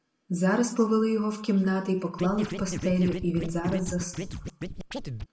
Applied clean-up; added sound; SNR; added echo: none; Scratching (performance technique); 7 dB; reverberation time 0.8 s.